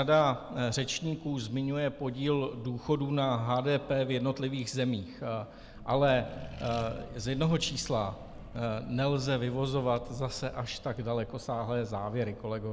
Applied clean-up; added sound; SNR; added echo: none; Accelerating, revving, vroom; 17 dB; none.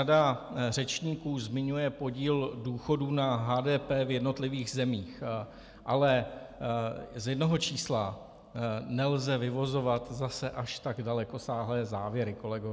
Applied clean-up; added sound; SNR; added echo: none; none; none; none.